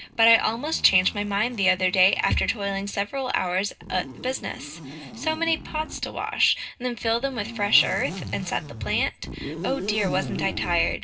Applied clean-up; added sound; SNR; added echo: none; Zipper (clothing); 11 dB; reverberation time 0.2 s.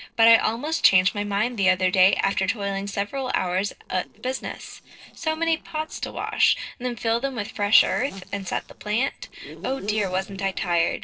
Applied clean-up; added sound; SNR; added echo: neural separator model SepFormer DNS4.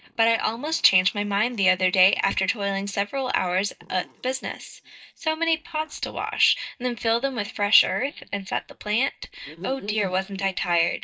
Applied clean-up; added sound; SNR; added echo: neural mask model DeepFilterNet 3.